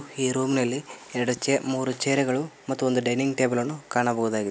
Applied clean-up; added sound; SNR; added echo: none; none; none; none.